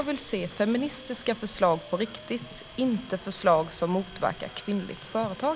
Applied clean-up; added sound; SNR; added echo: none; Subway, metro, underground + Domestic sounds, home sounds; 17 dB; none.